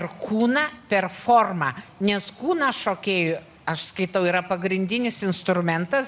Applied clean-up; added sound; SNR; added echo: none; none; none; none.